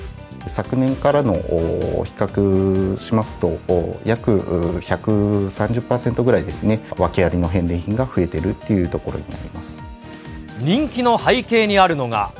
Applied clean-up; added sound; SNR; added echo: none; none; none; none.